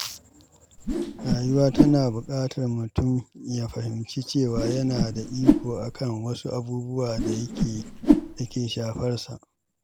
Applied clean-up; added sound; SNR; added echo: none; Whoosh, swoosh, swish; -2 dB; none.